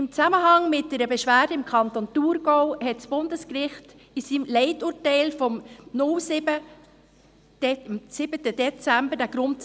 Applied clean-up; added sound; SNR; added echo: none; none; none; none.